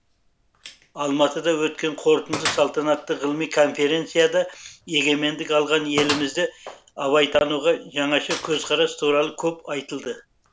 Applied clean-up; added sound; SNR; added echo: none; Gunshot, gunfire; 15 dB; none.